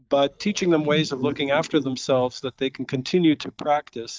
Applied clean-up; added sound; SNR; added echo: neural mask model DeepFilterNet 3.